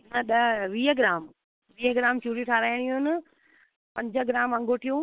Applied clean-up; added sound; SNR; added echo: neural separator model SepFormer WHAM!.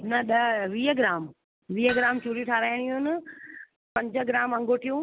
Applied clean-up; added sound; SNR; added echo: none; Hammer; 14 dB; none.